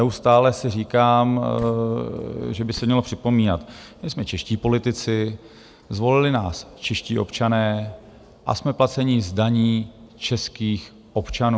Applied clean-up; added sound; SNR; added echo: none; Slam; 19 dB; none.